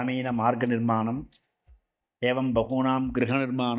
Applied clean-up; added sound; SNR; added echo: neural mask model DeepFilterNet 3.